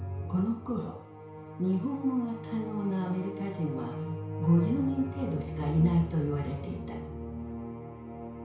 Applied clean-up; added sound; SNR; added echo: none; none; none; reverberation time 0.6 s.